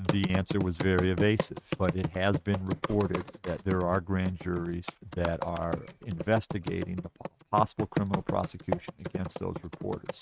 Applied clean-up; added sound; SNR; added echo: neural mask model RNNoise.